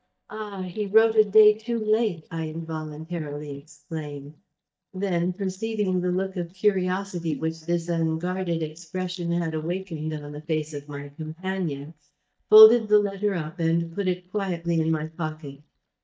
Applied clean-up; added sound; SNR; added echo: neural mask model DeepFilterNet 3.